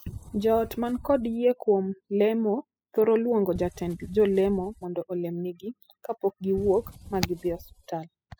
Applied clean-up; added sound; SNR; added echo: classical method spectral subtraction.